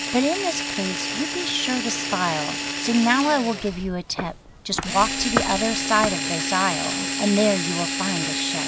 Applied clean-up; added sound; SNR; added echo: none; Drill + Walk, footsteps; 3 dB; none.